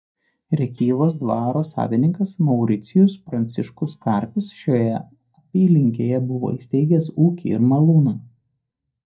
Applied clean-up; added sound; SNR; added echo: neural mask model DeepFilterNet 3.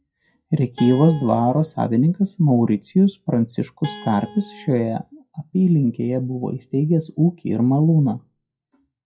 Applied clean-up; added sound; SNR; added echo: classical method WPE with log-MMSE.